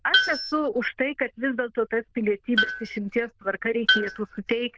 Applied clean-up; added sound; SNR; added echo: neural diffusion model UNIVERSE++.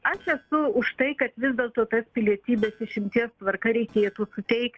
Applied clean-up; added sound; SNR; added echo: neural separator model SepFormer DNS4.